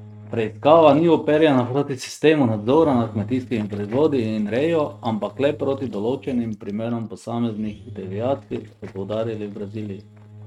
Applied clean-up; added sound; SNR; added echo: neural mask model RNNoise.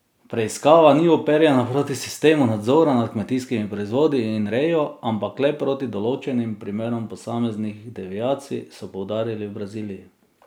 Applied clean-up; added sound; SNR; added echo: none; none; none; none.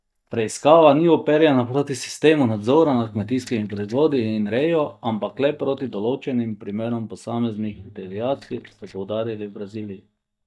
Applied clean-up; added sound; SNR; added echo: neural mask model DeepFilterNet 3.